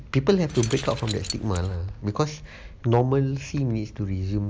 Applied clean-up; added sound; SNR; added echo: none; Keys jangling; 12 dB; none.